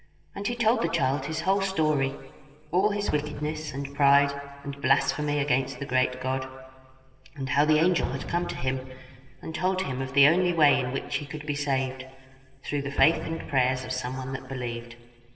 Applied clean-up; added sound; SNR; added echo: neural separator model SepFormer DNS4.